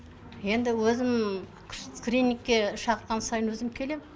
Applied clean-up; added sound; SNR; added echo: none; none; none; none.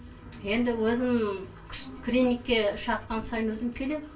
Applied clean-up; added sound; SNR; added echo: none; none; none; reverberation time 0.2 s.